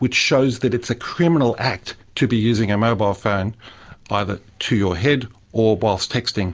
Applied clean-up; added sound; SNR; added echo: none; none; none; none.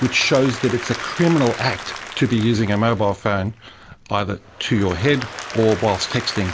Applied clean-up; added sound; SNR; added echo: none; Applause / Crowd; 13 dB; none.